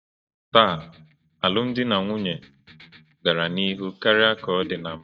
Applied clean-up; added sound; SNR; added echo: neural mask model DeepFilterNet 3.